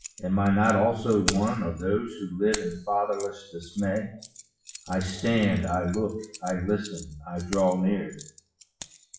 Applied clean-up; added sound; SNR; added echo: classical method WPE with log-MMSE.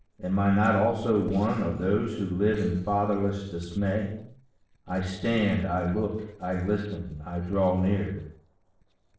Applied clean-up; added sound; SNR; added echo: neural separator model SepFormer DNS4.